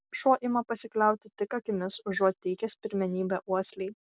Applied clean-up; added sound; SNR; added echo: none; none; none; none.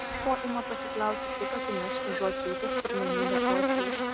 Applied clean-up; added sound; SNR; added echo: none; Buzz; -4 dB; none.